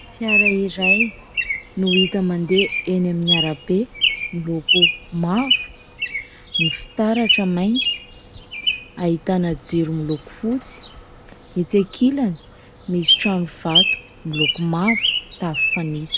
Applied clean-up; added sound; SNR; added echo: none; Bird vocalization, bird call, bird song; 1 dB; none.